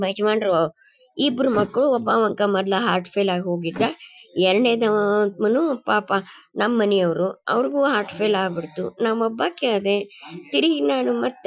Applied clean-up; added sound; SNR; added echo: classical method Wiener filter.